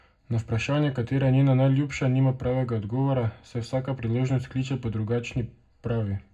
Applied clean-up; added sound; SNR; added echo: none; none; none; reverberation time 0.3 s.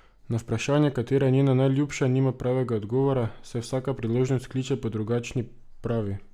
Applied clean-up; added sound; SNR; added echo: none; none; none; none.